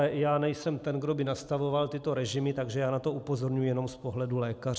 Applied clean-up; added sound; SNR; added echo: none; none; none; none.